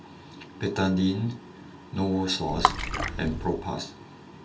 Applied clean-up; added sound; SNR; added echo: none; Water / Splash, splatter; 0 dB; reverberation time 0.2 s.